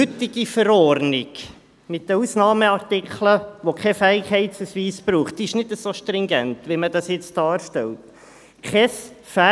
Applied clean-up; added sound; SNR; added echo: none; none; none; none.